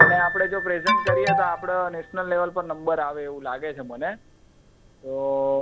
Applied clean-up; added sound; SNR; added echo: none; Alarm + Piano; 0 dB; none.